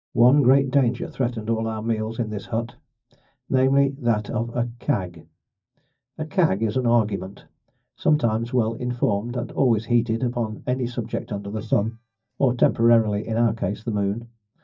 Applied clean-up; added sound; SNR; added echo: neural mask model DeepFilterNet 3.